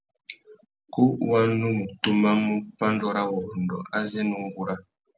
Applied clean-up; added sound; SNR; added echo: none; none; none; none.